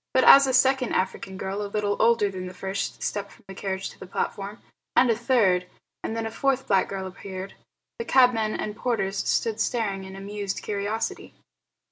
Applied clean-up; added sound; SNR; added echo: none; none; none; none.